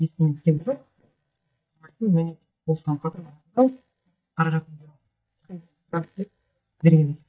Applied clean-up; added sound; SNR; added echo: neural mask model DeepFilterNet 3.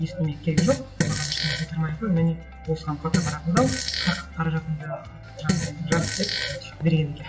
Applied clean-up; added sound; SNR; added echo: none; Fart; 2 dB; reverberation time 0.7 s.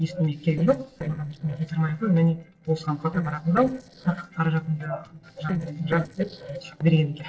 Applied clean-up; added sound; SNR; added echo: neural separator model SepFormer DNS4.